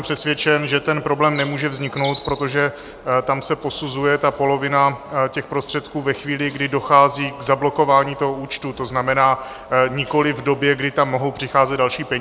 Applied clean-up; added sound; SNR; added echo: none; Bird; 17 dB; none.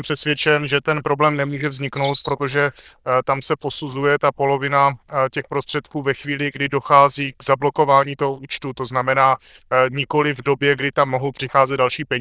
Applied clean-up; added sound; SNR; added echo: neural diffusion model UNIVERSE++.